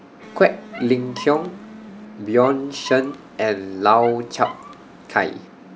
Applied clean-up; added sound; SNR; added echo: none; Electric guitar + Squeak; 18 dB; none.